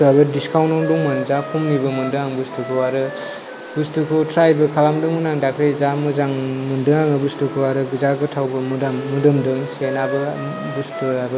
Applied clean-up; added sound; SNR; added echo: none; Wind instrument, woodwind instrument; 13 dB; none.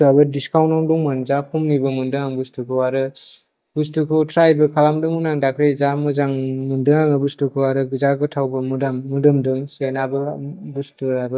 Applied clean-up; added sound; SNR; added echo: neural mask model DeepFilterNet 3.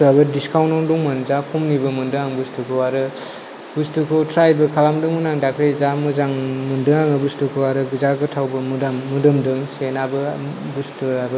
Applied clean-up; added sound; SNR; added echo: none; none; none; none.